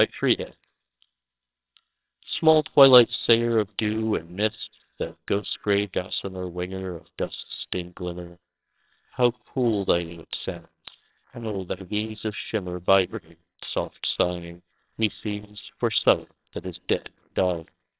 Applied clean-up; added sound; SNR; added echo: neural separator model SepFormer WHAMR!.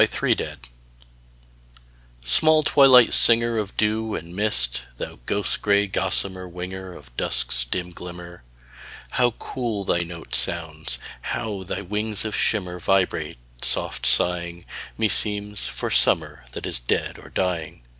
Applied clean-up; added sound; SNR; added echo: none; none; none; none.